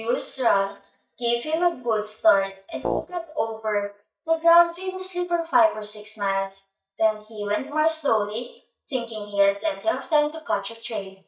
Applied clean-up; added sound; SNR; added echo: neural mask model DeepFilterNet 3.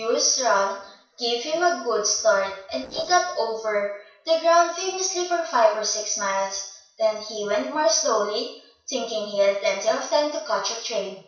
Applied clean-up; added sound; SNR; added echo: neural separator model SepFormer DNS4.